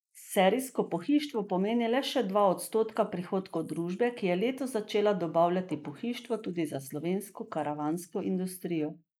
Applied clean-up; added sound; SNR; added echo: neural mask model Resemble Enhance denoiser.